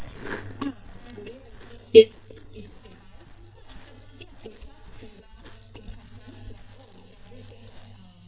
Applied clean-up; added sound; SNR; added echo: neural mask model DeepFilterNet 3.